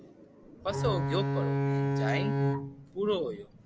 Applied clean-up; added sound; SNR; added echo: none; Bowed string instrument; -4 dB; none.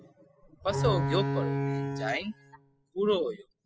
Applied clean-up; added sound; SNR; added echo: classical method spectral subtraction.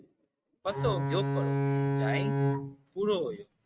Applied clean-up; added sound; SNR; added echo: neural mask model RNNoise.